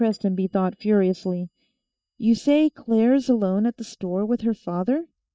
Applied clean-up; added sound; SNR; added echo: neural mask model DeepFilterNet 3.